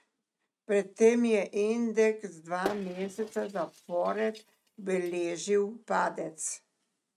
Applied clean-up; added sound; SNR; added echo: neural mask model RNNoise.